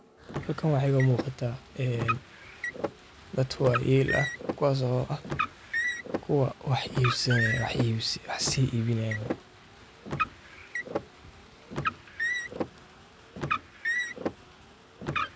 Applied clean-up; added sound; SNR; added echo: none; Car; 5 dB; none.